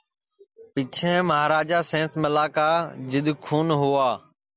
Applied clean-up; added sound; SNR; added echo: none; none; none; none.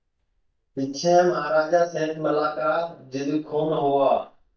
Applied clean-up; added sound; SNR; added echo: neural mask model DeepFilterNet 3.